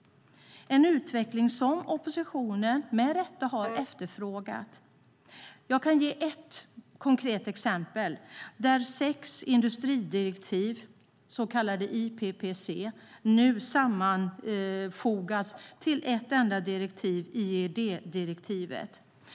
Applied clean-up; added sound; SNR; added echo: none; Wind instrument, woodwind instrument; 12 dB; none.